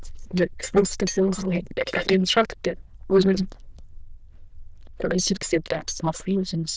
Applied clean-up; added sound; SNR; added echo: neural diffusion model UNIVERSE++.